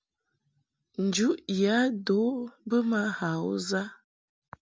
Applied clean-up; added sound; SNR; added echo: none; none; none; none.